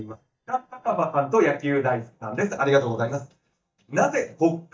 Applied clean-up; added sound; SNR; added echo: neural mask model DeepFilterNet 3.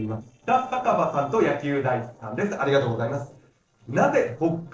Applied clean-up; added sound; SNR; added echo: neural separator model SepFormer DNS4.